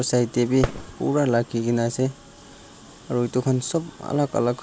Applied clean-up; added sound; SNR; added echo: none; Fireworks; 12 dB; none.